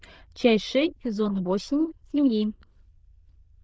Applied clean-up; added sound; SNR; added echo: neural diffusion model UNIVERSE++.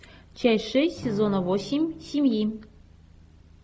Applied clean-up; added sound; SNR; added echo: none; Acoustic guitar / Strum; 14 dB; none.